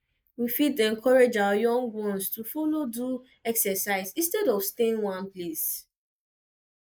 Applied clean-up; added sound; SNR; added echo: neural mask model Resemble Enhance denoiser.